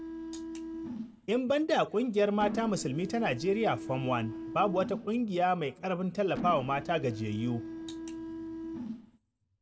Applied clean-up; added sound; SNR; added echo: none; Mechanisms; 10 dB; reverberation time 1.4 s.